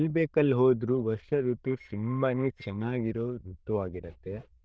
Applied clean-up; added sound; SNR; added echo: neural diffusion model UNIVERSE++.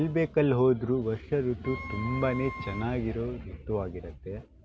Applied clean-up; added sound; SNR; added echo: none; Wind instrument, woodwind instrument; 12 dB; none.